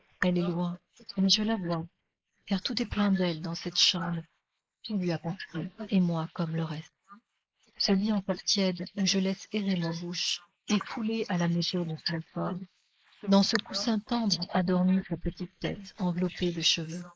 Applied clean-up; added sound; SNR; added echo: neural mask model Resemble Enhance denoiser.